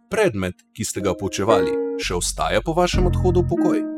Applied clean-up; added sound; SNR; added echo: classical method spectral subtraction.